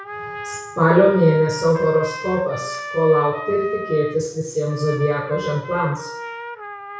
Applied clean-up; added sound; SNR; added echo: none; Trumpet; 12 dB; reverberation time 0.6 s.